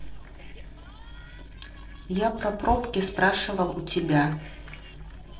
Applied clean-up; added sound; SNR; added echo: neural separator model SepFormer DNS4.